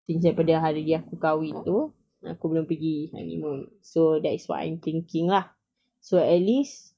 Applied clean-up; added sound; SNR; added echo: neural mask model DeepFilterNet 3.